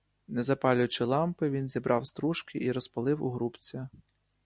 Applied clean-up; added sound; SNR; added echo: none; none; none; none.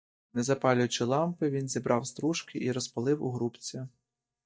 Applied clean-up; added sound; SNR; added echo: neural mask model DeepFilterNet 3.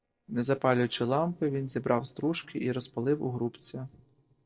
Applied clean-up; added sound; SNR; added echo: neural separator model SepFormer DNS4.